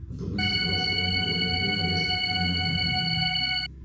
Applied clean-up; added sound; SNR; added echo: none; Organ; -4 dB; reverberation time 1.2 s.